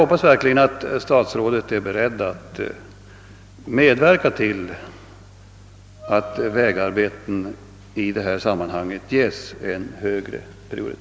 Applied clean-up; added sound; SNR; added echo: none; Wind instrument, woodwind instrument; 16 dB; none.